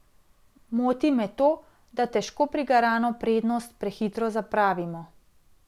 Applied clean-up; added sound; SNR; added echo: none; none; none; none.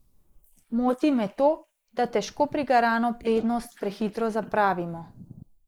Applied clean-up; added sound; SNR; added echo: neural mask model Resemble Enhance denoiser.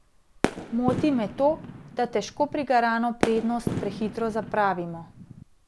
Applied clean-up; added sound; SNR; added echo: none; Fireworks; 6 dB; none.